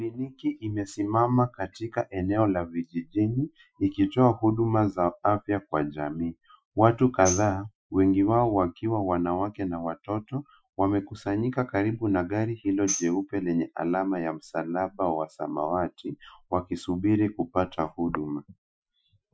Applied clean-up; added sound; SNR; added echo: classical method Wiener filter.